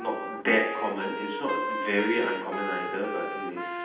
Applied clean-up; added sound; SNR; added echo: none; Trumpet; 4 dB; reverberation time 0.8 s.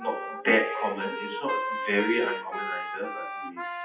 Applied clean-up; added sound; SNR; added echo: classical method WPE with log-MMSE.